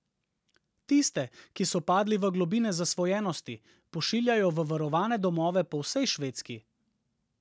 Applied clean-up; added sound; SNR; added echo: none; none; none; none.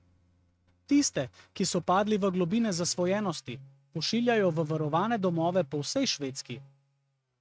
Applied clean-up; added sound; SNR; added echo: neural mask model RNNoise.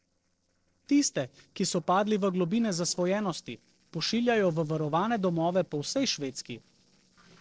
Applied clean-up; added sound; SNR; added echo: neural separator model SepFormer DNS4.